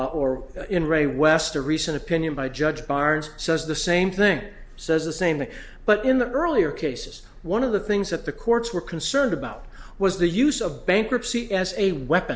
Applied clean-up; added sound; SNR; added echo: none; none; none; none.